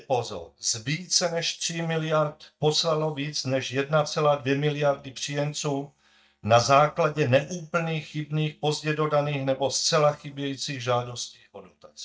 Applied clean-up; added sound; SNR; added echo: neural mask model DeepFilterNet 3.